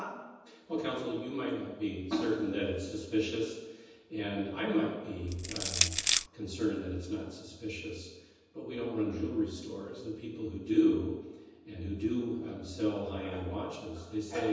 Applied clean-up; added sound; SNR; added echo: none; Crushing; -4 dB; reverberation time 1.1 s.